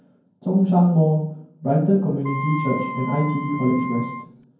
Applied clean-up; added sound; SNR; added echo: none; Wind instrument, woodwind instrument; 9 dB; reverberation time 0.9 s.